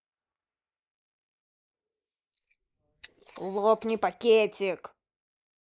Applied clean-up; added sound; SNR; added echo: neural mask model Resemble Enhance denoiser.